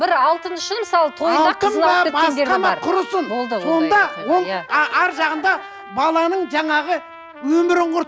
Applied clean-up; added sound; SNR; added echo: none; Trumpet; 17 dB; none.